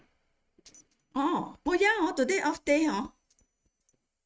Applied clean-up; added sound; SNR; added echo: neural mask model RNNoise.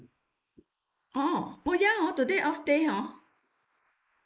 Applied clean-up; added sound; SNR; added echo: neural mask model Resemble Enhance denoiser.